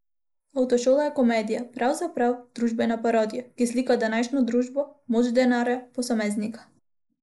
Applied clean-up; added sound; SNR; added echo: neural mask model Resemble Enhance denoiser.